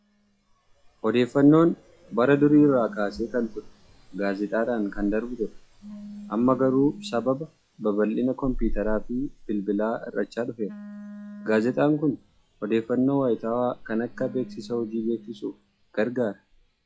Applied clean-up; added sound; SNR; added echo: classical method log-MMSE.